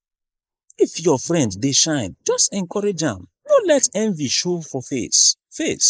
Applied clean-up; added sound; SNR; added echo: neural mask model Resemble Enhance denoiser.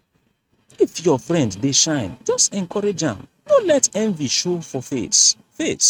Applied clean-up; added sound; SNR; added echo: neural mask model RNNoise.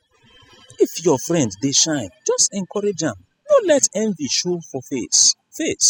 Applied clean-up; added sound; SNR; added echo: classical method spectral subtraction.